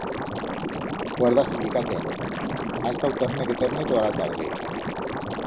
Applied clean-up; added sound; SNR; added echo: none; Liquid; 2 dB; none.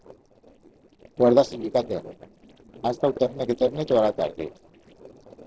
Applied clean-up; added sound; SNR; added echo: neural separator model SepFormer DNS4.